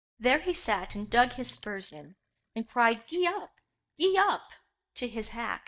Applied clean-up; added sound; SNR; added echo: neural mask model DeepFilterNet 3.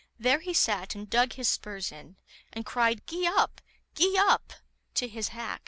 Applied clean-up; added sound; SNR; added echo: none; none; none; none.